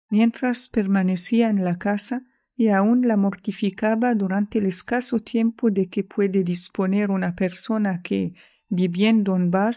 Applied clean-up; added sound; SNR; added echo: neural mask model DeepFilterNet 3.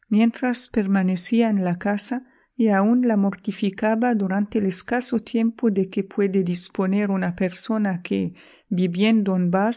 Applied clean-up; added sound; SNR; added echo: neural mask model Resemble Enhance denoiser.